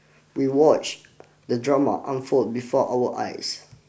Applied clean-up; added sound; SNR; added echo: none; none; none; none.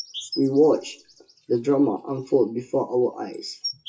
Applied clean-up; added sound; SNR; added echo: classical method WPE with log-MMSE.